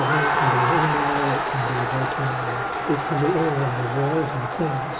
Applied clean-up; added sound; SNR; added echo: none; Crowd; -1 dB; reverberation time 0.2 s.